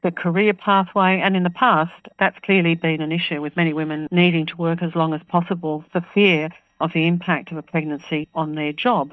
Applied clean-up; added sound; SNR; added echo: neural mask model DeepFilterNet 3.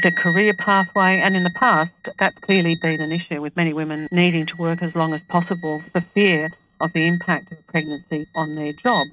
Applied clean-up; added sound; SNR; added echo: neural mask model RNNoise.